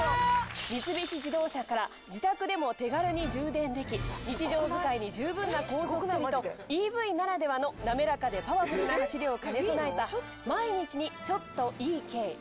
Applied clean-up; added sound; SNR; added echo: none; none; none; none.